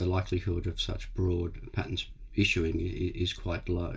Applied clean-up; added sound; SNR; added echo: none; none; none; reverberation time 0.2 s.